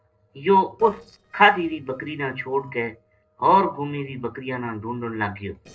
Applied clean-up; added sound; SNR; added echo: neural separator model SepFormer DNS4.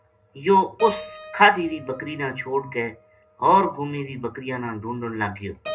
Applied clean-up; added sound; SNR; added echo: none; Keyboard (musical); 16 dB; reverberation time 0.2 s.